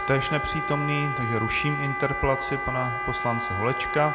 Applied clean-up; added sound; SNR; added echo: none; Wind instrument, woodwind instrument; 3 dB; none.